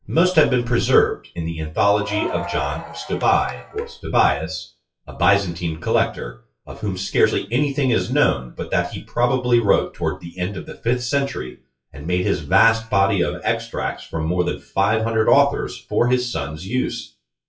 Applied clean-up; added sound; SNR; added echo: classical method WPE with log-MMSE.